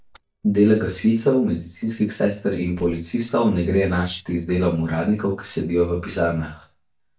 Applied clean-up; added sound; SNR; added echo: neural mask model DeepFilterNet 3.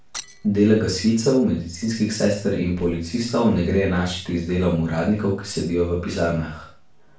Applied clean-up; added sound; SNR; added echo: none; Shatter; 18 dB; reverberation time 0.4 s.